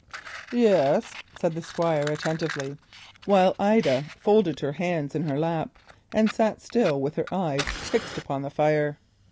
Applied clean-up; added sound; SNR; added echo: none; Fire; 16 dB; none.